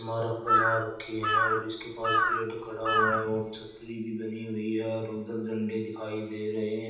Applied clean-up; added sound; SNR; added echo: none; Bird vocalization, bird call, bird song / Crow; -4 dB; reverberation time 0.9 s.